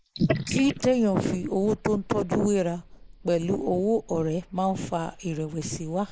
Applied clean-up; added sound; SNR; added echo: neural mask model Resemble Enhance denoiser.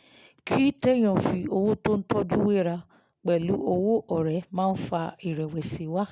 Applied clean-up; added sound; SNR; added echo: none; none; none; none.